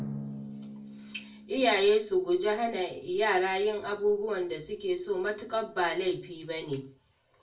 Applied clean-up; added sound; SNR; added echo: none; Drum; 17 dB; reverberation time 0.2 s.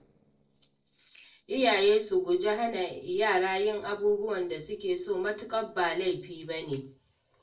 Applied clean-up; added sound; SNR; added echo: neural separator model SepFormer DNS4.